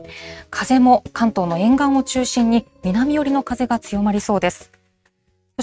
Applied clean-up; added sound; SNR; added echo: neural mask model RNNoise.